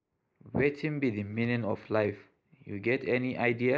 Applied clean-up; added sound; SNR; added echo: neural mask model Resemble Enhance denoiser.